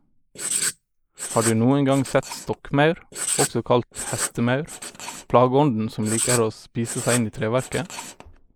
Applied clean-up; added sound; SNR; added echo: neural mask model Resemble Enhance denoiser.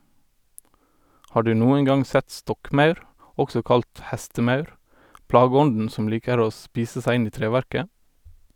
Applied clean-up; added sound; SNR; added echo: none; none; none; none.